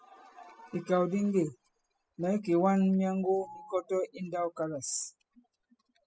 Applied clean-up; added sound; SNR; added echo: classical method spectral subtraction.